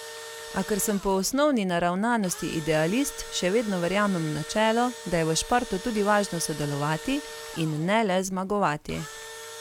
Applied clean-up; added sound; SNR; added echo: none; Engine / Drill; 15 dB; none.